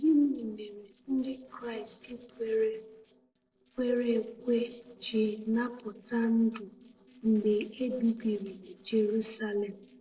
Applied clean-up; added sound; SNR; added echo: neural separator model SepFormer DNS4.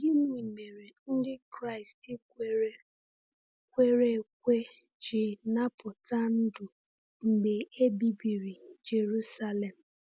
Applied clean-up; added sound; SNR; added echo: none; none; none; none.